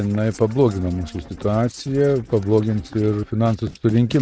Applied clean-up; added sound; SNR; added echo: neural mask model RNNoise.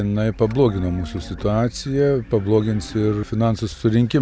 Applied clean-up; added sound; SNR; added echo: none; none; none; none.